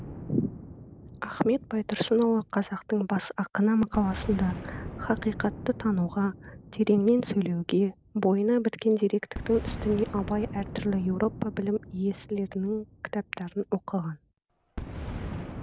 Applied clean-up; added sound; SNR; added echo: none; Boom; 13 dB; none.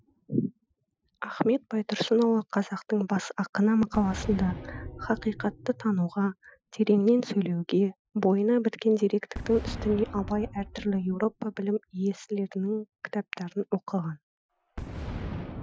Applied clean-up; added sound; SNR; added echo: classical method Wiener filter.